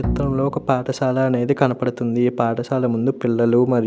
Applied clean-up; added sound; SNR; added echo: none; Bowed string instrument; 9 dB; none.